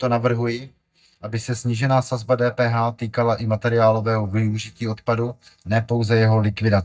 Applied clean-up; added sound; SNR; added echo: neural mask model DeepFilterNet 3.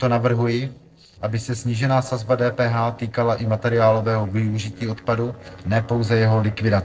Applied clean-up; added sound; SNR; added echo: neural separator model SepFormer DNS4.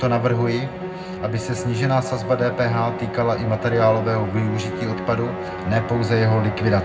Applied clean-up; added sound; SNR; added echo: none; Musical instrument; 8 dB; reverberation time 0.3 s.